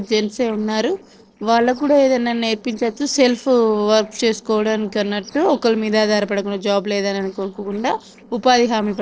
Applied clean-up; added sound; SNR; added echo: neural separator model SepFormer DNS4.